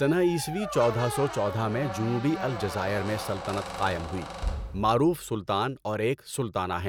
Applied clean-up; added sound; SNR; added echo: none; Squeak; 9 dB; none.